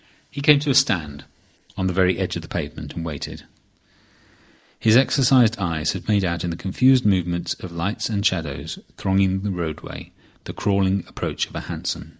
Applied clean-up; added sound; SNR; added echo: neural mask model Resemble Enhance denoiser.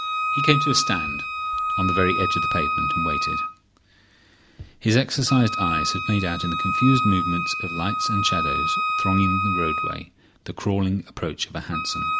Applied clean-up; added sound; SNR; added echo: none; Wind instrument, woodwind instrument; 1 dB; none.